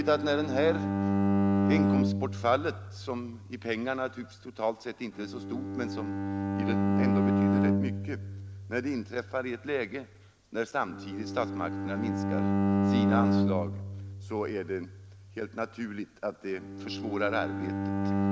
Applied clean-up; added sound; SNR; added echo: none; Bowed string instrument; -4 dB; none.